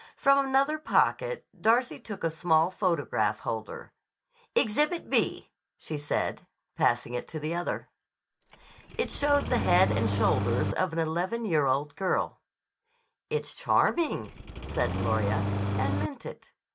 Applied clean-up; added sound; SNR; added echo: none; Engine starting; 2 dB; none.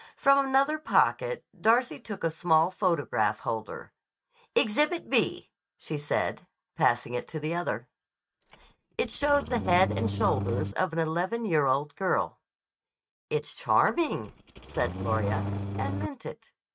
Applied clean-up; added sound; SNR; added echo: neural mask model RNNoise.